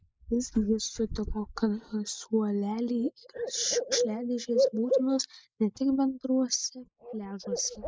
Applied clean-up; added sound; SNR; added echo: neural mask model Resemble Enhance denoiser.